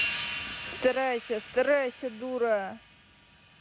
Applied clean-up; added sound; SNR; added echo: none; Hi-hat; 7 dB; none.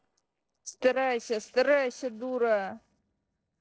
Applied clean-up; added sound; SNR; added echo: neural separator model SepFormer DNS4.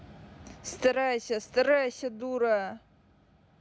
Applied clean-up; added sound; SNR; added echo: none; none; none; none.